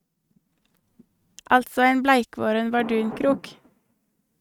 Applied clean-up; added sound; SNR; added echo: neural mask model RNNoise.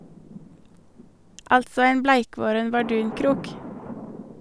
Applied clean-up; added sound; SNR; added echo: none; Thunder; 14 dB; none.